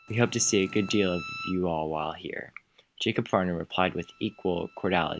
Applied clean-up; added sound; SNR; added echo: none; Purr + Bowed string instrument; 18 dB; none.